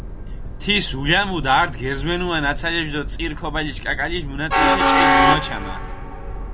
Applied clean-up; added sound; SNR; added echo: none; Train; -2 dB; none.